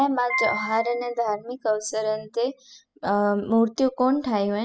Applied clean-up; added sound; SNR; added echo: classical method spectral subtraction.